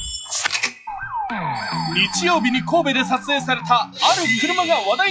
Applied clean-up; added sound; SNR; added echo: classical method log-MMSE.